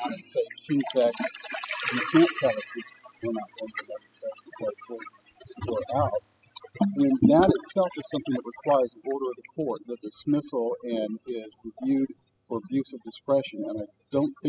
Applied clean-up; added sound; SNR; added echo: classical method spectral subtraction.